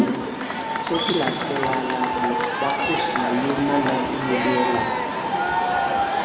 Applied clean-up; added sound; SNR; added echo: none; Crowd / Cheering; -2 dB; reverberation time 1.1 s.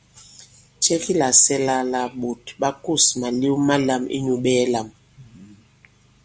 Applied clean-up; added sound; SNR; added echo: none; none; none; none.